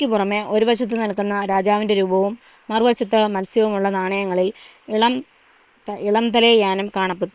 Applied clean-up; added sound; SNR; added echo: neural separator model SepFormer WHAM!.